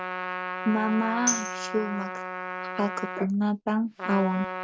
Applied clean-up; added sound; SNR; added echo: none; Tambourine + Trumpet; 5 dB; none.